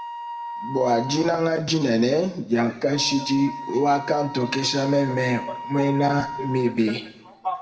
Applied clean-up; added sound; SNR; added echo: none; Wind instrument, woodwind instrument; 12 dB; reverberation time 0.7 s.